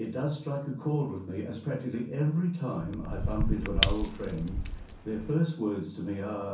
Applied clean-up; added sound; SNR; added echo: none; Shatter / Crushing; -1 dB; reverberation time 0.6 s.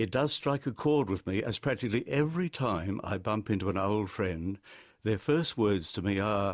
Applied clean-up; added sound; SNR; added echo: none; none; none; none.